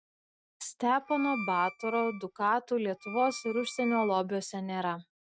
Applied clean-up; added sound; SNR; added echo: neural mask model RNNoise.